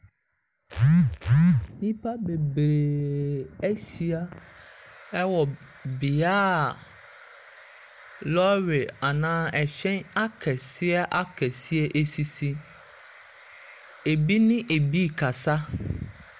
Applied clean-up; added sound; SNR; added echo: none; none; none; none.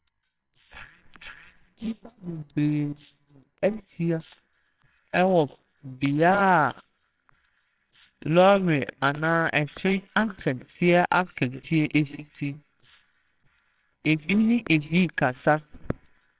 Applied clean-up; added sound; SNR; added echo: neural separator model SepFormer WHAMR!.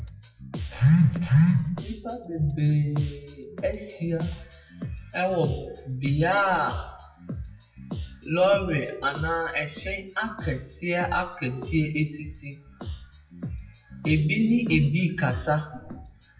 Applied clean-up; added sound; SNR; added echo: classical method WPE with log-MMSE.